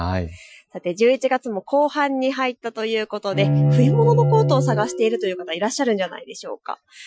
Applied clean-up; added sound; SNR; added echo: classical method Wiener filter.